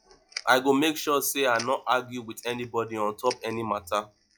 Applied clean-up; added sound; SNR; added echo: classical method log-MMSE.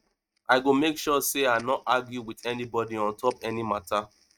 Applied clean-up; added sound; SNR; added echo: neural mask model RNNoise.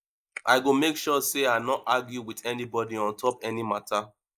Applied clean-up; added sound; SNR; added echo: neural mask model Resemble Enhance denoiser.